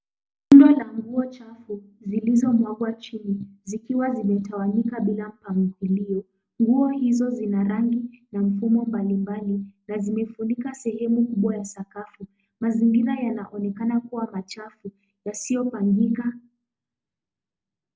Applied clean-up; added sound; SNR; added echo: none; none; none; none.